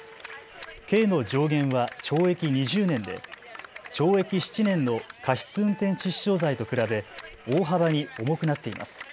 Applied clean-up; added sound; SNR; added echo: none; Clapping; 17 dB; none.